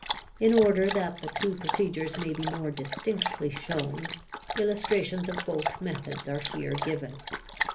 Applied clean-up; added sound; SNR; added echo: none; Dog; 5 dB; reverberation time 0.3 s.